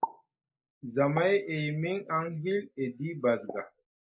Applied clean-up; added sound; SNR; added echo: neural mask model Resemble Enhance denoiser.